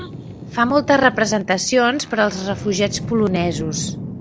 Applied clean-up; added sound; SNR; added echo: none; Boat, Water vehicle; 11 dB; none.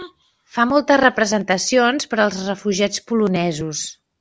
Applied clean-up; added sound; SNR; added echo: none; none; none; none.